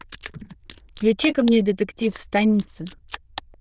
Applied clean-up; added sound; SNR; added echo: neural diffusion model UNIVERSE++.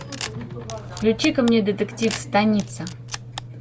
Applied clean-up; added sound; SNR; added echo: none; Camera; 14 dB; none.